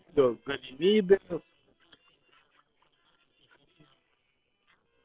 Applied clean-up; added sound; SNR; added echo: neural separator model SepFormer WHAM!.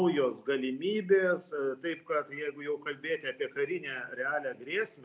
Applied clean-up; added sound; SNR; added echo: none; none; none; none.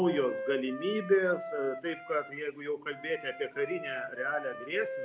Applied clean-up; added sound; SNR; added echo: none; Wind instrument, woodwind instrument; 9 dB; none.